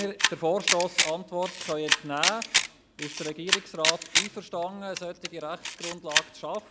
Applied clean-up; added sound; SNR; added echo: none; Camera; -5 dB; none.